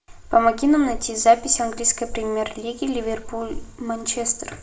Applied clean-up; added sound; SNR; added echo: none; Wind; 13 dB; reverberation time 0.6 s.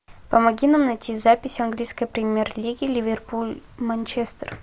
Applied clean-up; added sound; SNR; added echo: none; none; none; none.